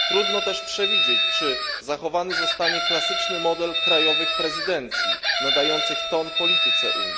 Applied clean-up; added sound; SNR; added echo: none; Chicken, rooster; -4 dB; none.